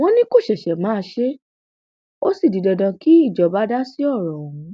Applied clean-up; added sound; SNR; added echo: none; none; none; none.